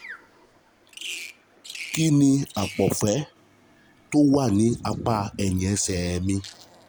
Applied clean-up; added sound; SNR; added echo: none; Bird vocalization, bird call, bird song; 18 dB; none.